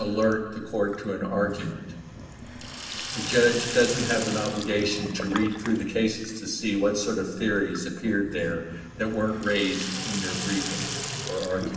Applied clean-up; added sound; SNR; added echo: none; Sink (filling or washing); 9 dB; reverberation time 1.2 s.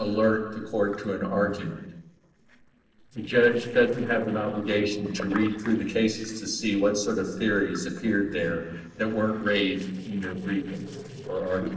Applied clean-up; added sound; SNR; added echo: neural separator model SepFormer DNS4.